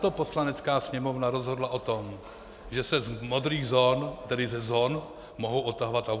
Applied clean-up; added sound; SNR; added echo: none; none; none; none.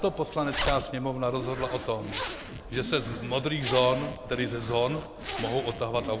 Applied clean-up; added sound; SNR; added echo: none; Zipper (clothing); 8 dB; none.